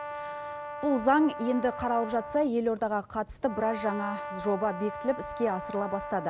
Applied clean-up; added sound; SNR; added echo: none; Brass instrument; 9 dB; none.